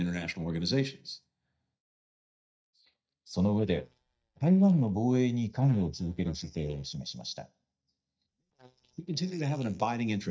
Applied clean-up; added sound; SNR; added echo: neural mask model DeepFilterNet 3.